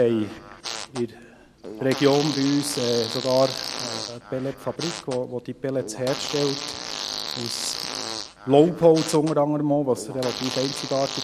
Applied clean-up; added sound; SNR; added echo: none; Fart; 9 dB; none.